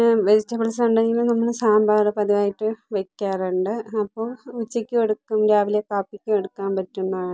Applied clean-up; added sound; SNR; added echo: none; none; none; none.